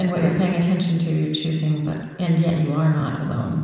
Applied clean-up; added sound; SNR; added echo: none; none; none; reverberation time 1.3 s.